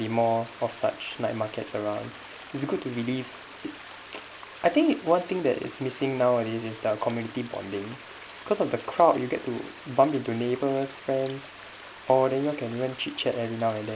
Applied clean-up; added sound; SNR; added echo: none; Stream; 16 dB; none.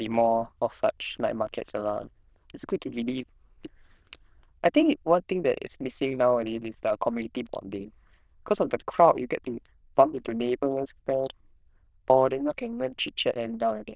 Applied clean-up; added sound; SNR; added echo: neural diffusion model UNIVERSE++.